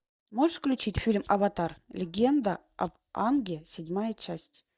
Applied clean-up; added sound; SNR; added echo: neural mask model DeepFilterNet 3.